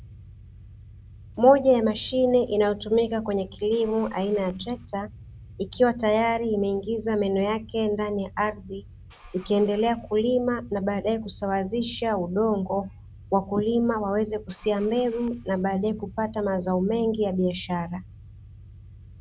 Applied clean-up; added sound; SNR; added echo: none; Engine starting / Car; 20 dB; none.